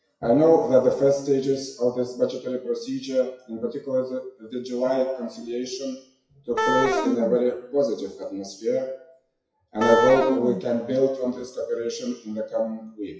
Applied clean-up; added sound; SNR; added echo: classical method WPE with log-MMSE.